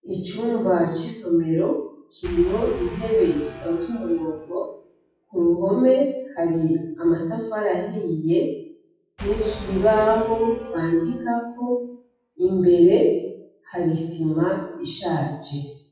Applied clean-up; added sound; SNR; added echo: classical method WPE with log-MMSE.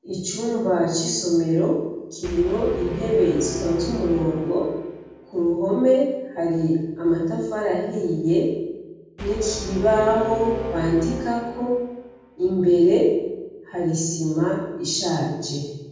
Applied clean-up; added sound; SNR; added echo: none; Brass instrument; 15 dB; reverberation time 1.2 s.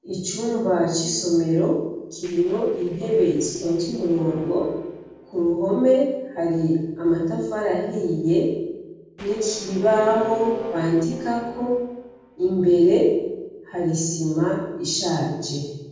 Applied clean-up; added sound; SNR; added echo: neural separator model SepFormer DNS4.